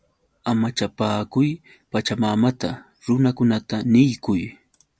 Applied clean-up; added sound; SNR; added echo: none; none; none; none.